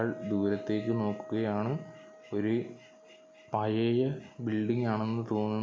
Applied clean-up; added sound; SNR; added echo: none; Wind instrument, woodwind instrument; 17 dB; none.